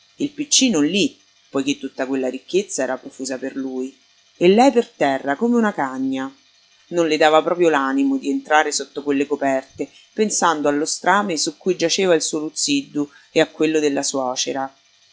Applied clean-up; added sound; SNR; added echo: classical method log-MMSE.